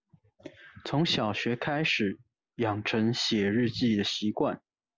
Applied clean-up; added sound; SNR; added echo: none; none; none; none.